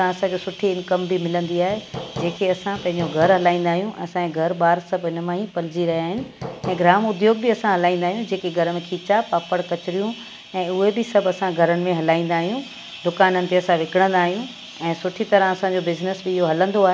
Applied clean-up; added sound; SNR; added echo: none; Hammer; 12 dB; none.